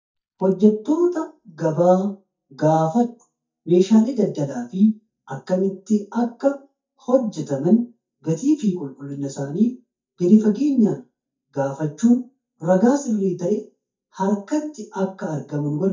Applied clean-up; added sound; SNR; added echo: neural mask model DeepFilterNet 3.